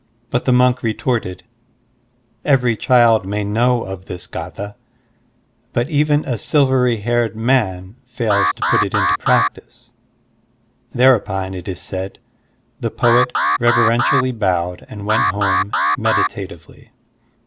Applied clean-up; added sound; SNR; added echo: none; Alarm; 0 dB; none.